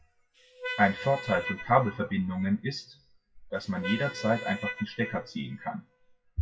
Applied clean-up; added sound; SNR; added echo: classical method WPE with log-MMSE.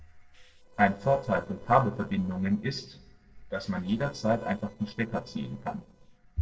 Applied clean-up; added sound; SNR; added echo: neural separator model SepFormer DNS4.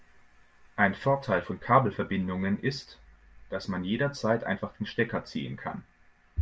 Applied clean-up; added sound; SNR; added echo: none; none; none; none.